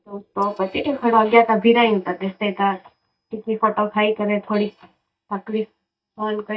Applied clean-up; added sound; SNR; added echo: neural mask model DeepFilterNet 3.